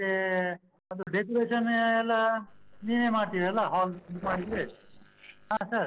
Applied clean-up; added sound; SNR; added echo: neural separator model SepFormer DNS4.